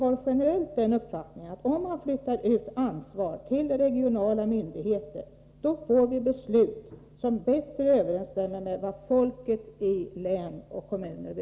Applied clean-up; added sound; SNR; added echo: none; none; none; none.